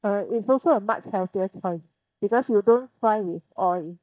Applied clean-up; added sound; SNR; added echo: neural mask model DeepFilterNet 3.